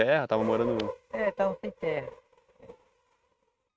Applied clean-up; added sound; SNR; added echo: neural mask model RNNoise.